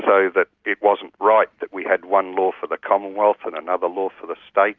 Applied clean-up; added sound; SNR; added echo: none; none; none; none.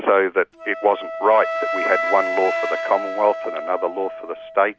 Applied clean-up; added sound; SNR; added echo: none; Wind instrument, woodwind instrument; 6 dB; none.